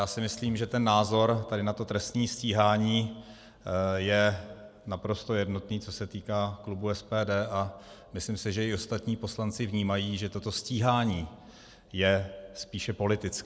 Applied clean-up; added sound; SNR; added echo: none; none; none; none.